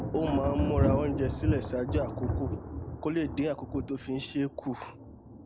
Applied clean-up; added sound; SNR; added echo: none; Thunder; 1 dB; none.